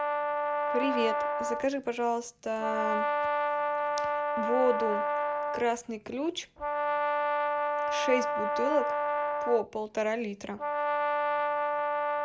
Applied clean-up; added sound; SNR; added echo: none; Brass instrument; -3 dB; none.